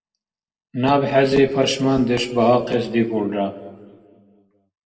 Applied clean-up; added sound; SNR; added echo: none; none; none; reverberation time 1.3 s.